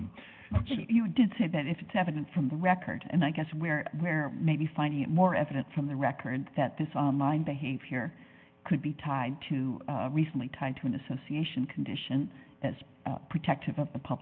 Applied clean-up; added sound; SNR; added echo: none; none; none; none.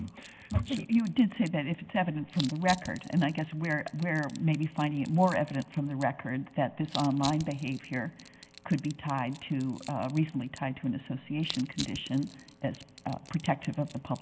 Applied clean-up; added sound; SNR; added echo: none; Crushing; 17 dB; none.